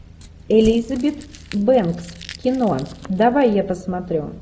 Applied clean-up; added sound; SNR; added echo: none; Crumpling, crinkling / Crushing; 19 dB; none.